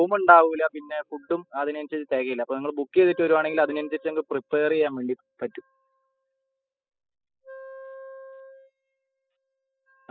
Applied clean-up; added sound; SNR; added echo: classical method spectral subtraction.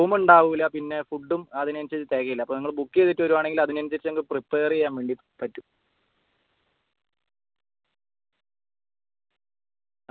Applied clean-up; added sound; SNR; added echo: none; none; none; none.